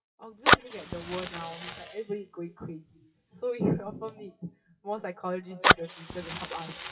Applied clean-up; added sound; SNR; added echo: classical method WPE with log-MMSE.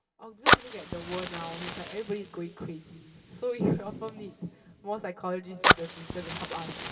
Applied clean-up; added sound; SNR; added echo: none; Fire; -4 dB; reverberation time 2.3 s.